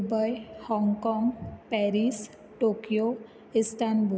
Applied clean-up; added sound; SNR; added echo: none; none; none; none.